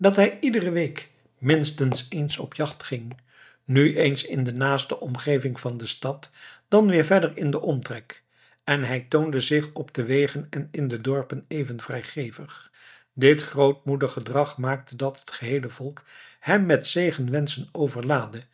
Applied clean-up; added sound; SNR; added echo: neural mask model DeepFilterNet 3.